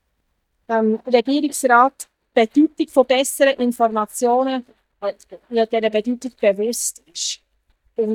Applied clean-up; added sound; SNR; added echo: neural mask model DeepFilterNet 3.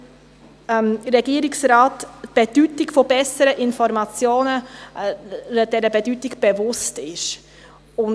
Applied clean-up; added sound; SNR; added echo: none; none; none; none.